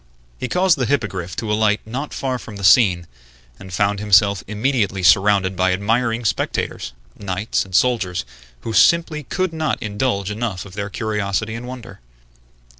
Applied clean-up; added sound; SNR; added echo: none; none; none; none.